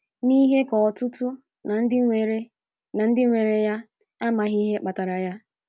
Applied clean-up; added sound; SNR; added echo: none; none; none; none.